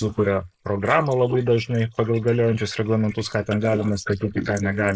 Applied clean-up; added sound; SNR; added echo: neural mask model Resemble Enhance denoiser.